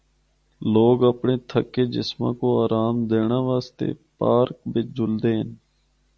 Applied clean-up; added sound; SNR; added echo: none; none; none; none.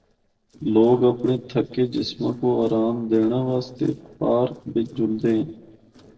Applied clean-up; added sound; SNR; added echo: neural separator model SepFormer DNS4.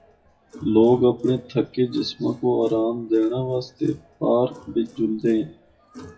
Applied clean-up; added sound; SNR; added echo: classical method WPE with log-MMSE.